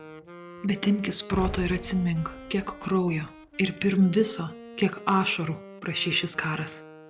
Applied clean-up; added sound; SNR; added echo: none; Explosion + Wind instrument, woodwind instrument; 14 dB; none.